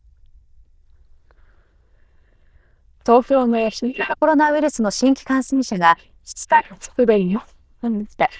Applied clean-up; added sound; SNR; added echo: neural diffusion model UNIVERSE++.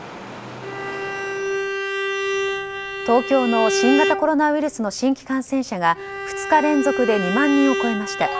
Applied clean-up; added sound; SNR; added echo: none; Bowed string instrument; 4 dB; none.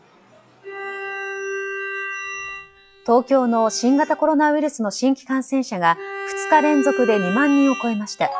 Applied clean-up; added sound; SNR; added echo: classical method log-MMSE.